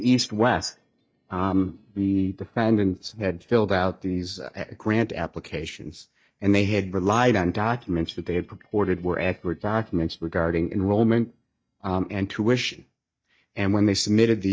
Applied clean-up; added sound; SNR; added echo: neural mask model DeepFilterNet 3.